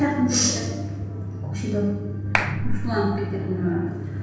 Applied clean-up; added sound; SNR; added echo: none; Clapping; 1 dB; reverberation time 1.1 s.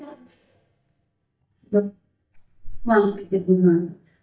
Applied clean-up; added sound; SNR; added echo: neural mask model DeepFilterNet 3.